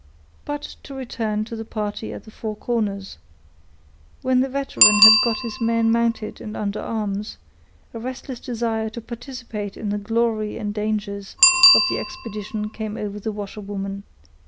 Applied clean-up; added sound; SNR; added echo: none; Bicycle bell; 1 dB; none.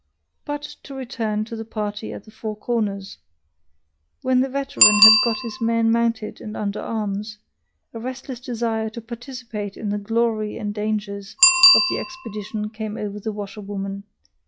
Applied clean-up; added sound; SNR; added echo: classical method log-MMSE.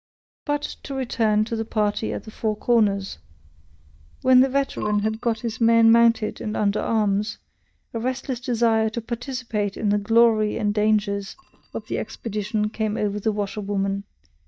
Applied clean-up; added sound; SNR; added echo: neural mask model DeepFilterNet 3.